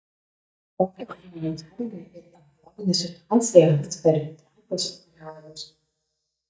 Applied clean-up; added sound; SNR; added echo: neural mask model DeepFilterNet 3.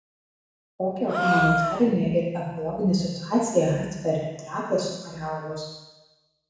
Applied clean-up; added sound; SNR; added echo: none; Gasp; 2 dB; reverberation time 1.1 s.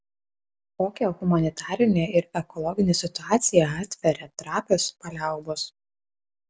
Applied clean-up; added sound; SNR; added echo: none; none; none; none.